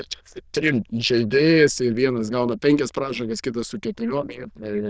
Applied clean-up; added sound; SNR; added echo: neural diffusion model UNIVERSE++.